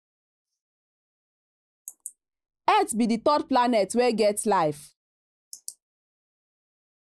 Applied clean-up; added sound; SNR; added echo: neural mask model Resemble Enhance denoiser.